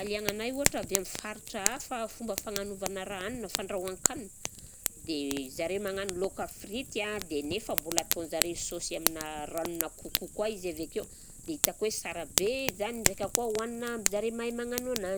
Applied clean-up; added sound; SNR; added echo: none; Fire; 1 dB; none.